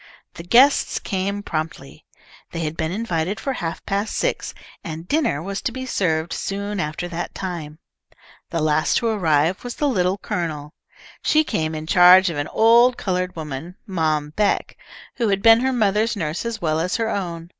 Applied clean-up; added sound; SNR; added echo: none; none; none; none.